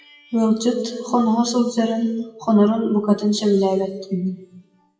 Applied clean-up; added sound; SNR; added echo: classical method WPE with log-MMSE.